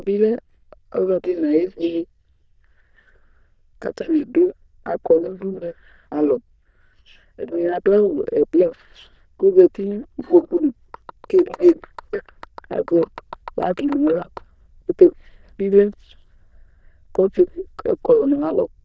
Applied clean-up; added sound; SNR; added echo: neural diffusion model UNIVERSE++.